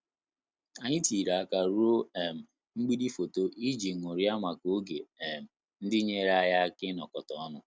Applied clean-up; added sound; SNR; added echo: none; none; none; none.